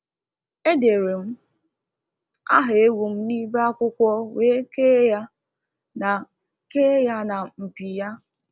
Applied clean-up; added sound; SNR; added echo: none; none; none; none.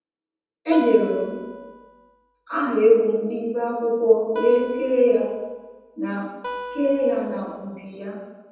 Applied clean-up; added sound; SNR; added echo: none; Acoustic guitar; 15 dB; reverberation time 1.1 s.